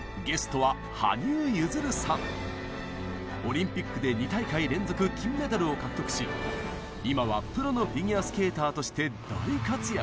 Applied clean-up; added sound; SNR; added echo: none; Wind instrument, woodwind instrument; 17 dB; none.